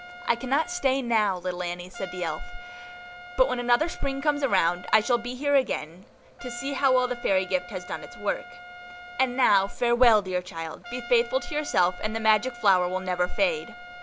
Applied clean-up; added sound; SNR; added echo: none; Trumpet; 17 dB; none.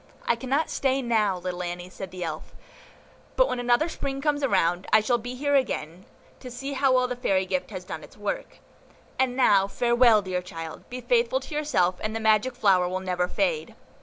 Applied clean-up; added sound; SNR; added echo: none; none; none; none.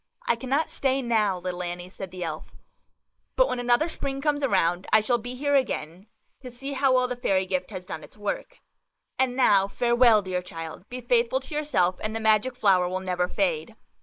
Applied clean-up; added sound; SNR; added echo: neural mask model Resemble Enhance denoiser.